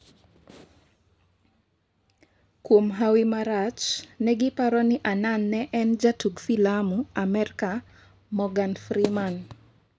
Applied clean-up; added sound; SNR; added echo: none; none; none; none.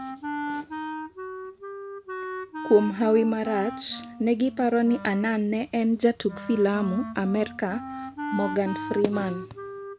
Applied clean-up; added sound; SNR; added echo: none; Wind instrument, woodwind instrument; 10 dB; none.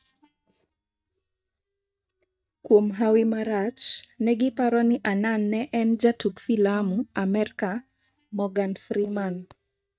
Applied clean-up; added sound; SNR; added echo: neural mask model DeepFilterNet 3.